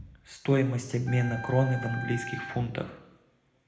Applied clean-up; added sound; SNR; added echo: none; Wind instrument, woodwind instrument; 11 dB; reverberation time 0.9 s.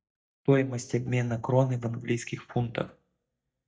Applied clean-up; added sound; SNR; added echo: neural mask model DeepFilterNet 3.